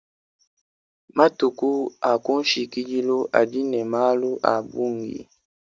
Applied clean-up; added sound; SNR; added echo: none; none; none; none.